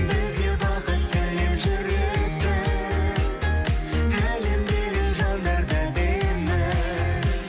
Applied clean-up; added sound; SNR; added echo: none; none; none; none.